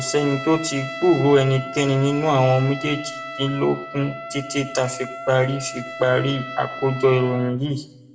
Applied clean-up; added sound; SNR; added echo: none; Trumpet; 12 dB; reverberation time 0.6 s.